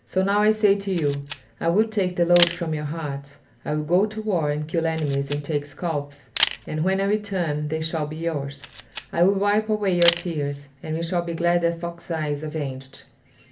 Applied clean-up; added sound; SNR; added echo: none; Camera; 10 dB; reverberation time 0.3 s.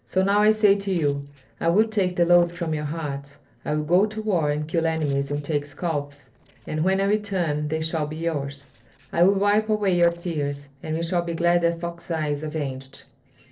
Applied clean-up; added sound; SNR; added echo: neural separator model SepFormer DNS4.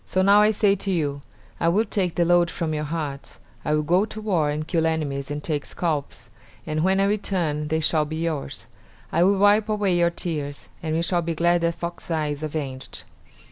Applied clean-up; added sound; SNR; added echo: none; none; none; none.